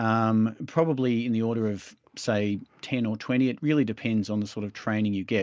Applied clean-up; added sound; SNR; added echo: none; none; none; none.